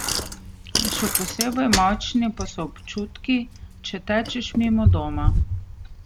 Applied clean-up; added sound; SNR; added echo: none; Bicycle; 0 dB; none.